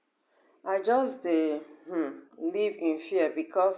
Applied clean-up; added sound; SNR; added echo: none; none; none; none.